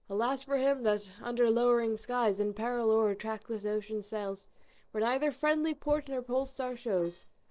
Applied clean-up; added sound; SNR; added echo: neural separator model SepFormer DNS4.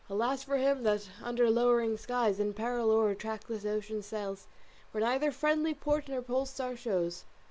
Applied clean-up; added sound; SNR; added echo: none; none; none; none.